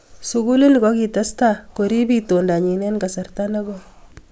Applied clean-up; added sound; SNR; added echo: none; none; none; none.